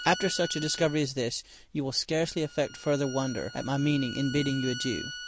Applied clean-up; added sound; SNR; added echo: none; Bowed string instrument; 12 dB; none.